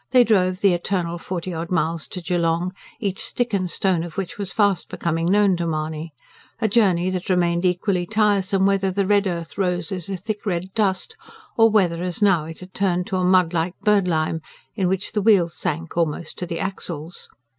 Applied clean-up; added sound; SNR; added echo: none; none; none; none.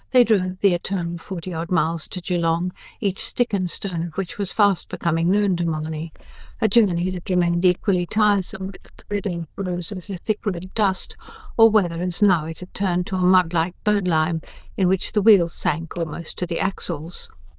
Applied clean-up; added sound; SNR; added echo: neural diffusion model UNIVERSE++.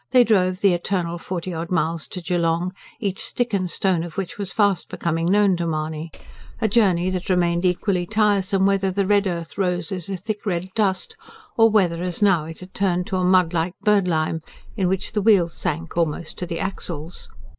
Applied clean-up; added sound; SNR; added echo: neural mask model Resemble Enhance denoiser.